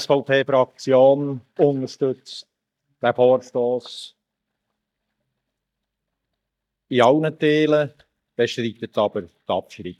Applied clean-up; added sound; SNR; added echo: neural mask model DeepFilterNet 3.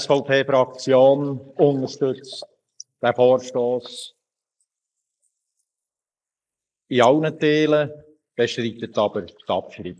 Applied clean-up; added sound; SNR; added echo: neural mask model Resemble Enhance denoiser.